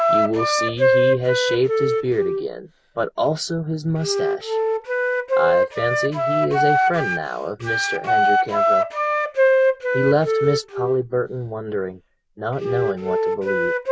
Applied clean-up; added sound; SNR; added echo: none; Wind instrument, woodwind instrument; -4 dB; none.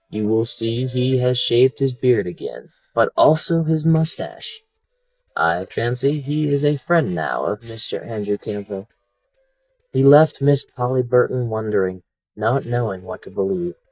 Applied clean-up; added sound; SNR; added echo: neural mask model DeepFilterNet 3.